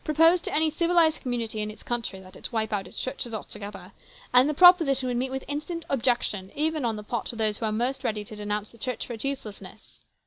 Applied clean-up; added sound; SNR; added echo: none; none; none; none.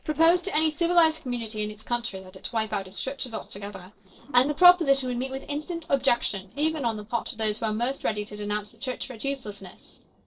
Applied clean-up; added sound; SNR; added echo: neural separator model SepFormer DNS4.